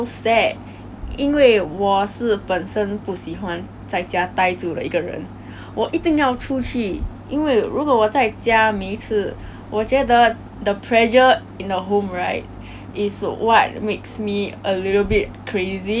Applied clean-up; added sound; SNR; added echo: none; none; none; none.